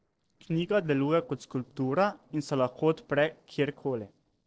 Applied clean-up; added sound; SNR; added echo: neural separator model SepFormer DNS4.